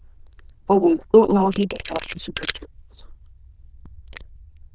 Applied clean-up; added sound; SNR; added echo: neural diffusion model UNIVERSE++.